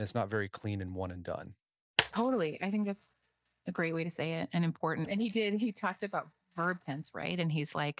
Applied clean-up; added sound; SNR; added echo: neural mask model DeepFilterNet 3.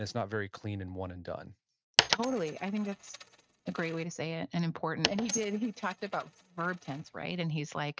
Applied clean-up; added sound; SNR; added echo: neural mask model RNNoise.